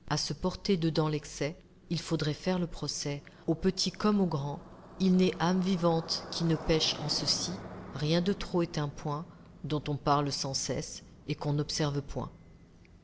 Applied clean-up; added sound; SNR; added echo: none; Motorcycle; 17 dB; none.